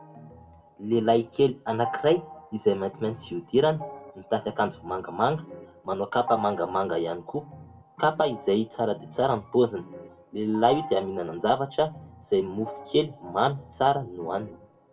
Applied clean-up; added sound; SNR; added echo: none; Organ; 15 dB; reverberation time 0.2 s.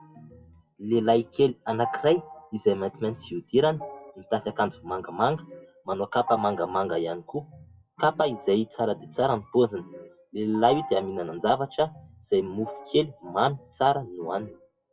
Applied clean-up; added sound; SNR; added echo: classical method WPE with log-MMSE.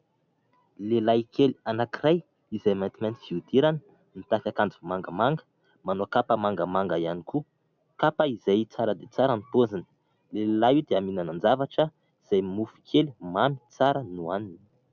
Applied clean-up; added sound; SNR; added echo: none; none; none; none.